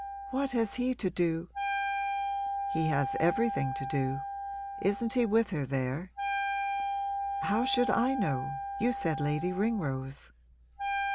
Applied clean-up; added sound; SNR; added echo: none; Wind instrument, woodwind instrument; 3 dB; none.